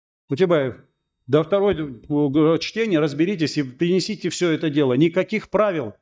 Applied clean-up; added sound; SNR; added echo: neural mask model DeepFilterNet 3.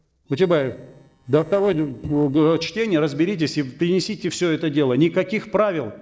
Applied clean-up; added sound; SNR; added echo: neural separator model SepFormer DNS4.